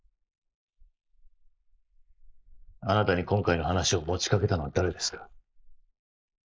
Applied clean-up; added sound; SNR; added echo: neural mask model Resemble Enhance denoiser.